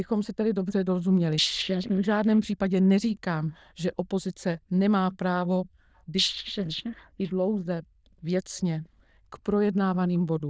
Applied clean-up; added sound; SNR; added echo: neural diffusion model UNIVERSE++.